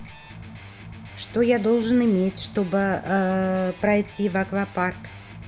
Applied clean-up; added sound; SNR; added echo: none; Electric guitar; 18 dB; none.